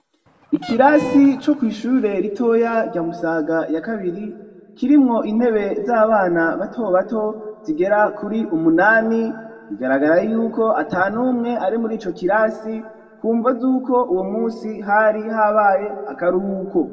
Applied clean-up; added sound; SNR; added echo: none; Fowl; 14 dB; reverberation time 1.0 s.